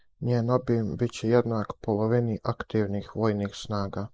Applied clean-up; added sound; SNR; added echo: neural mask model Resemble Enhance denoiser.